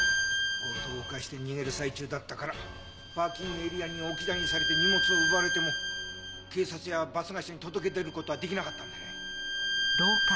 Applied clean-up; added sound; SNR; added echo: none; Bowed string instrument; -3 dB; none.